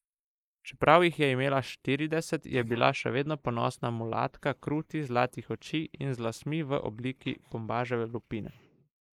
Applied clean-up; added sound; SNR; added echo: neural mask model Resemble Enhance denoiser.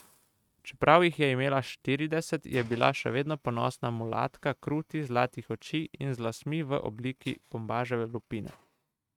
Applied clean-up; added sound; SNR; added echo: neural mask model RNNoise.